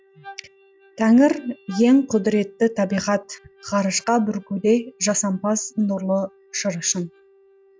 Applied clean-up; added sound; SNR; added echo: classical method log-MMSE.